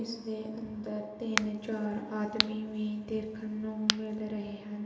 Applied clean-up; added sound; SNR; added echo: none; Crack; 2 dB; reverberation time 1.4 s.